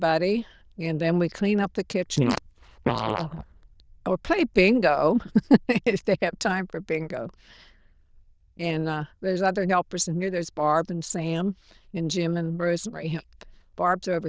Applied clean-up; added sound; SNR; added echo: neural diffusion model UNIVERSE++.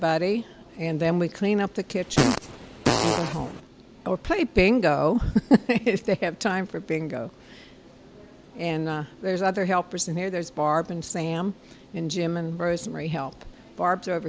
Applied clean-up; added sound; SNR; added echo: none; Fart; 0 dB; none.